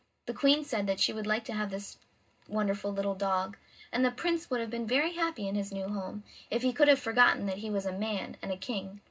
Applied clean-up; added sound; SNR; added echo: none; none; none; reverberation time 0.2 s.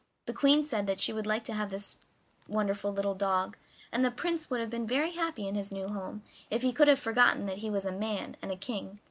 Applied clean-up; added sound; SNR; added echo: none; none; none; none.